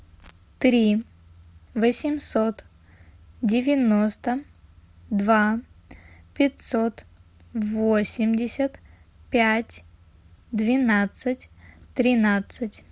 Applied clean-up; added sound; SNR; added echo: none; none; none; none.